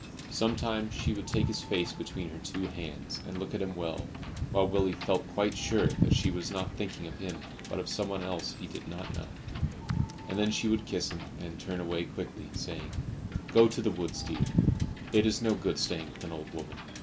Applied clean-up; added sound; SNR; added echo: none; Wind / Boat, Water vehicle; 3 dB; none.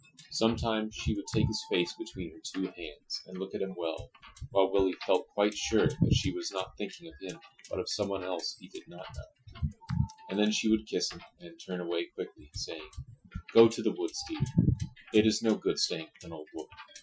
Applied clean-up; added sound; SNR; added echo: classical method Wiener filter.